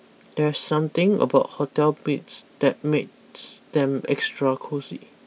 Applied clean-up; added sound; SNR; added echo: none; none; none; none.